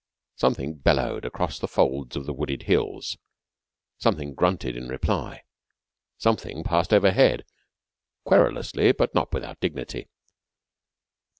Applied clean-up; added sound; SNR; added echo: none; none; none; none.